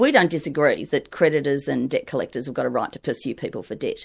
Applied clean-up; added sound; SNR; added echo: none; none; none; none.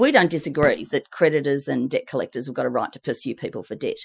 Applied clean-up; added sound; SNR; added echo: classical method Wiener filter.